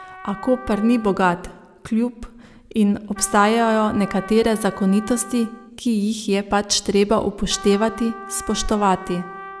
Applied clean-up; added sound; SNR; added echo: none; Trumpet; 17 dB; none.